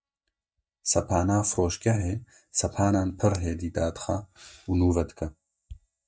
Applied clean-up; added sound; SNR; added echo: neural mask model DeepFilterNet 3.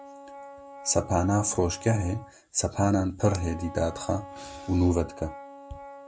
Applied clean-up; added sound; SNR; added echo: none; Wind instrument, woodwind instrument; 16 dB; none.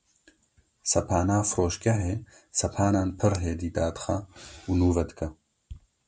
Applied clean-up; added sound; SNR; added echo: none; none; none; none.